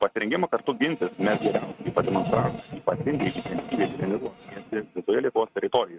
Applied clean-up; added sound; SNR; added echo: neural mask model RNNoise.